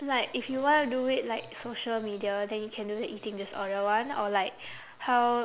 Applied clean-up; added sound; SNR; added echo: none; none; none; none.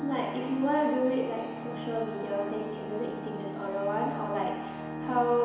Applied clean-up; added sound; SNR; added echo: none; Organ; 7 dB; reverberation time 1.0 s.